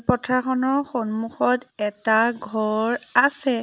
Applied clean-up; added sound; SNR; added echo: none; none; none; none.